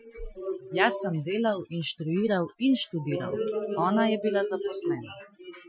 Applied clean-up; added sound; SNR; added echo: classical method Wiener filter.